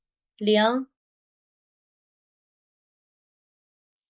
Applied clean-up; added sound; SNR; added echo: neural mask model Resemble Enhance denoiser.